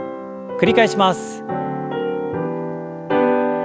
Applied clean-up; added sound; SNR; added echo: none; none; none; none.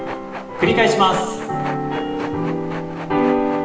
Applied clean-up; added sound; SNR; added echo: none; Train; 12 dB; reverberation time 1.0 s.